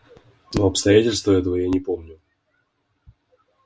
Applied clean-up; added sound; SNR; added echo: none; none; none; none.